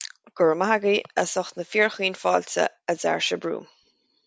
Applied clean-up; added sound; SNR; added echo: none; none; none; none.